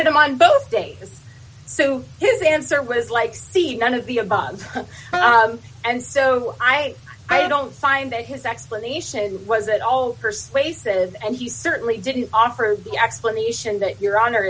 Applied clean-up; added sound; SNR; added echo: none; Wind instrument, woodwind instrument; 5 dB; none.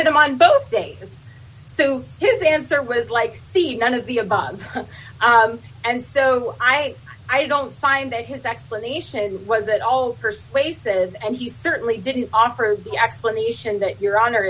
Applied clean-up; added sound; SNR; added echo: none; none; none; none.